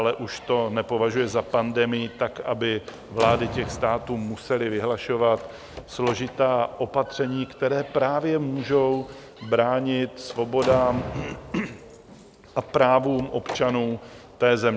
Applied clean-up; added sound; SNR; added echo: none; Slam; 14 dB; none.